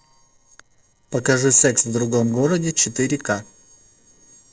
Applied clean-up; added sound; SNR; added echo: neural separator model SepFormer DNS4.